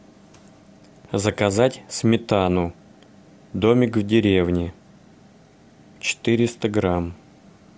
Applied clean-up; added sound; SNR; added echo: none; none; none; none.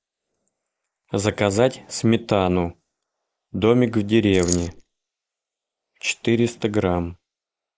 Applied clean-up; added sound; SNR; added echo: neural mask model Resemble Enhance denoiser.